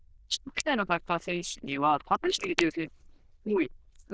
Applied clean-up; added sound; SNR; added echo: neural diffusion model UNIVERSE++.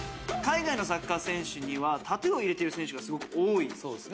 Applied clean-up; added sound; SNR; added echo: none; none; none; none.